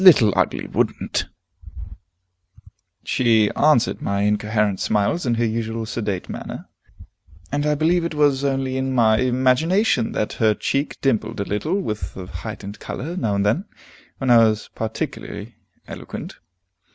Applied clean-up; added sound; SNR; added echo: none; none; none; none.